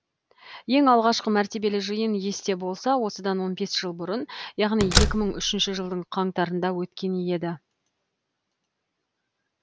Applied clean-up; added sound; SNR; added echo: none; Slam; 0 dB; none.